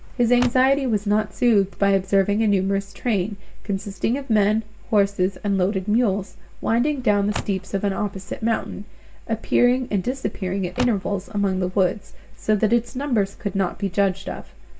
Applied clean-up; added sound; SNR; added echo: none; Car; 14 dB; reverberation time 0.2 s.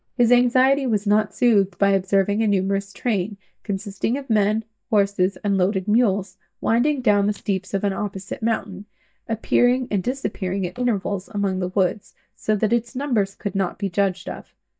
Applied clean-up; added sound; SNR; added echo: neural mask model DeepFilterNet 3.